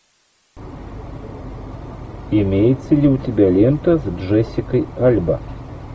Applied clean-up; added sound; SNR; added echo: none; none; none; none.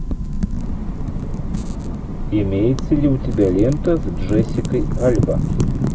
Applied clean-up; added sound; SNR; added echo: none; Wind / Fire; 0 dB; none.